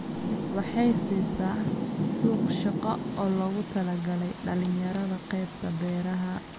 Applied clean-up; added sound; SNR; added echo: none; Rain; 3 dB; none.